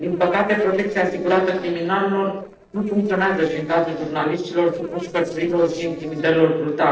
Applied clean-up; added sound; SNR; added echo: neural separator model SepFormer DNS4.